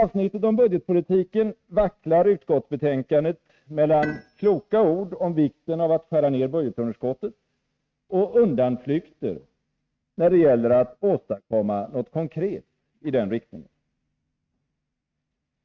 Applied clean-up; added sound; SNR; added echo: neural mask model RNNoise.